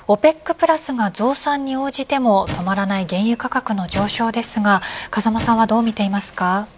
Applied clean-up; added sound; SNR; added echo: none; Squeak / Wood; 15 dB; none.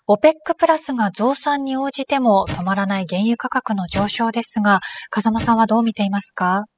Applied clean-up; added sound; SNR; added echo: classical method spectral subtraction.